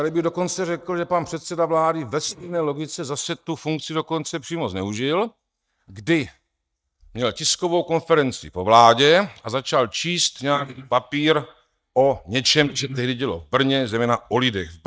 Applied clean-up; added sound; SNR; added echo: neural mask model DeepFilterNet 3.